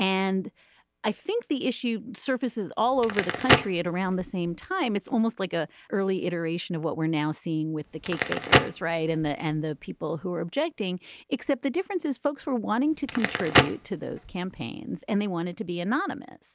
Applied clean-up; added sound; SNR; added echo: none; Crackle; 4 dB; none.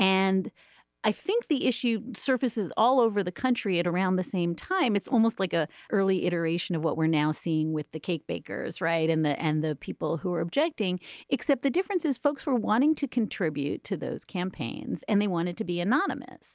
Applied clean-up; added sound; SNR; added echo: none; none; none; none.